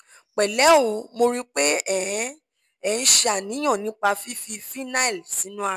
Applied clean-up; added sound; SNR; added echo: none; none; none; none.